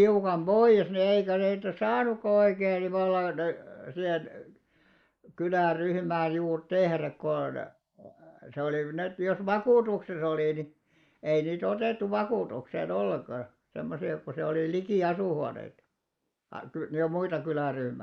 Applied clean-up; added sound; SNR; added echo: neural mask model Resemble Enhance denoiser.